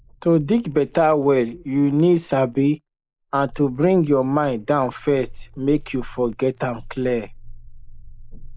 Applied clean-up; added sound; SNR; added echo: neural mask model Resemble Enhance denoiser.